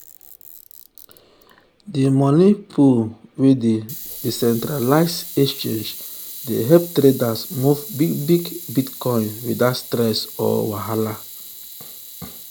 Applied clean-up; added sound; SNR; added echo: none; Camera; 16 dB; none.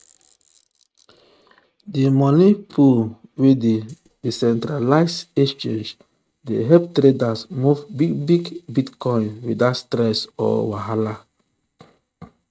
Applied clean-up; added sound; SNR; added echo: neural mask model RNNoise.